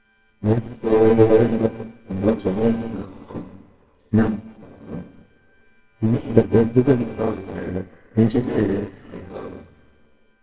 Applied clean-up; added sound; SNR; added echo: neural separator model SepFormer WHAMR!.